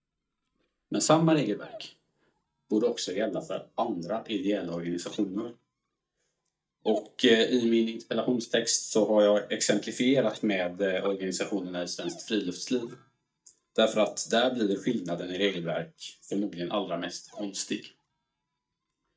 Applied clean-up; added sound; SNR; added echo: neural mask model DeepFilterNet 3.